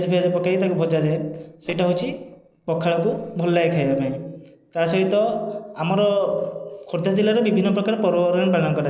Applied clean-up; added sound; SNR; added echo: neural separator model SepFormer DNS4.